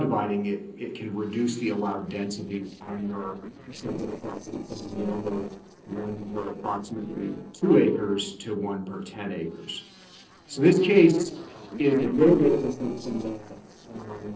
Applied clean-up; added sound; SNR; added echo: neural separator model SepFormer DNS4.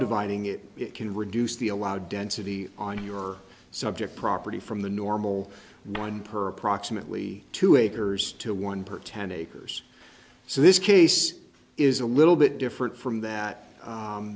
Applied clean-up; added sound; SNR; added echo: none; none; none; none.